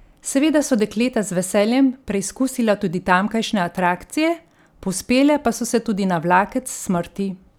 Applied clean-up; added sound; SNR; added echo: none; none; none; none.